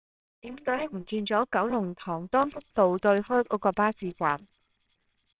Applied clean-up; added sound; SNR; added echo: neural separator model SepFormer WHAMR!.